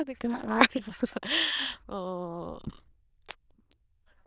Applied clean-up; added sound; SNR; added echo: neural diffusion model UNIVERSE++.